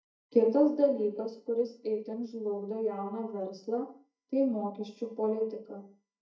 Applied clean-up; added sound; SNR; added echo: neural mask model DeepFilterNet 3.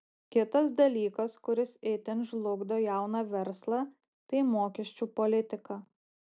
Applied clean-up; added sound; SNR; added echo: none; none; none; none.